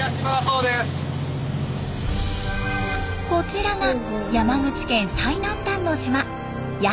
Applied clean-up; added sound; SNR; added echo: none; none; none; none.